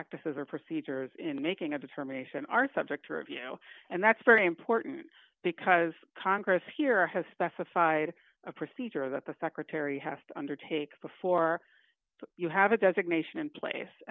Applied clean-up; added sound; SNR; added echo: none; none; none; none.